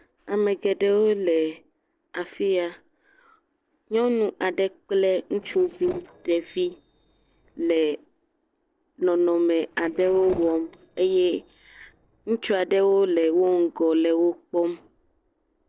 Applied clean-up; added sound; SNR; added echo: neural separator model SepFormer DNS4.